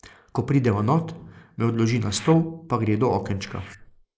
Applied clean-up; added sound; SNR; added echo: neural mask model Resemble Enhance denoiser.